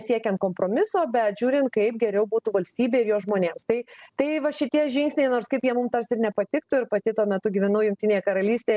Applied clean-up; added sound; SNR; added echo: none; none; none; none.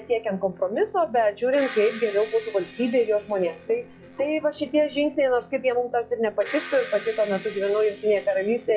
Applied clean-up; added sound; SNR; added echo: classical method log-MMSE.